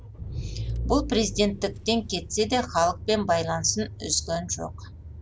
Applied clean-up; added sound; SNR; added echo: none; Engine / Car; 8 dB; none.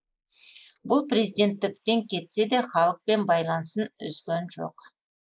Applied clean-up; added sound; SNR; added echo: neural mask model Resemble Enhance denoiser.